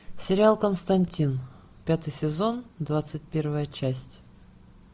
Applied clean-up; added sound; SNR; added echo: none; none; none; none.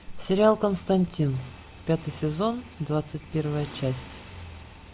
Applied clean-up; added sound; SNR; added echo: none; Motorcycle; 18 dB; none.